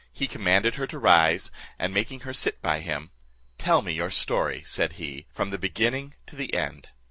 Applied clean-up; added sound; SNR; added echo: none; none; none; none.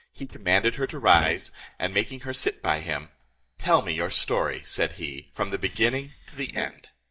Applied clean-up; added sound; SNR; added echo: neural mask model DeepFilterNet 3.